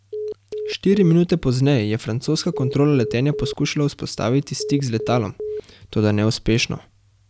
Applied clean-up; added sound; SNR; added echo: none; Telephone; 10 dB; none.